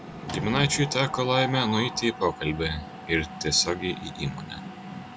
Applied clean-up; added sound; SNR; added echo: none; Mechanisms; 9 dB; none.